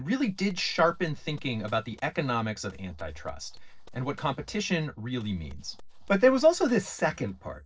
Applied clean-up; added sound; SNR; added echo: neural separator model SepFormer DNS4.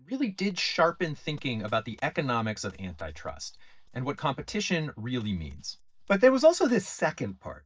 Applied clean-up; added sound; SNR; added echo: neural mask model DeepFilterNet 3.